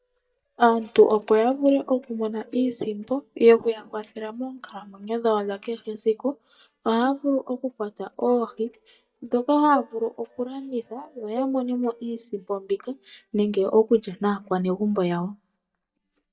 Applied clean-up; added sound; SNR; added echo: neural mask model DeepFilterNet 3.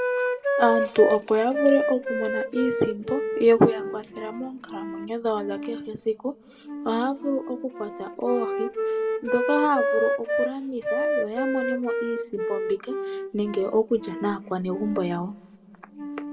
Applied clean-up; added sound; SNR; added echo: none; Wind instrument, woodwind instrument; 3 dB; reverberation time 0.8 s.